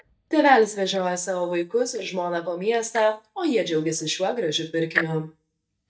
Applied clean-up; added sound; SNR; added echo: neural mask model DeepFilterNet 3.